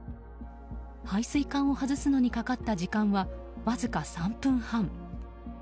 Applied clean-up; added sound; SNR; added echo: none; none; none; none.